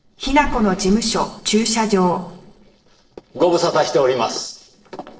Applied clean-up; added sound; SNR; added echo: neural separator model SepFormer DNS4.